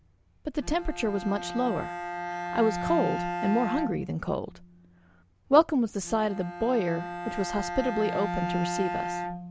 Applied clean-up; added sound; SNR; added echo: none; Bowed string instrument; 6 dB; none.